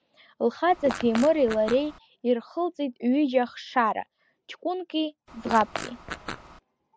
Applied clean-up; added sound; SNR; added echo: none; Fart; 10 dB; none.